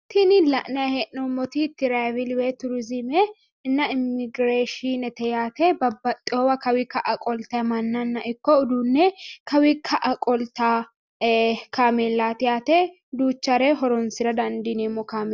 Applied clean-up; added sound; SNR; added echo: none; none; none; none.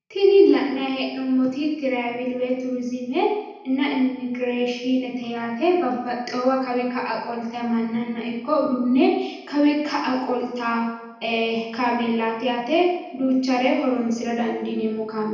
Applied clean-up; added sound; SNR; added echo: none; none; none; reverberation time 0.9 s.